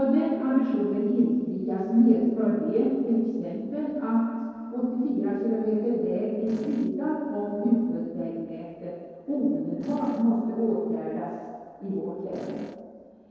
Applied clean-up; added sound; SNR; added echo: neural separator model SepFormer DNS4.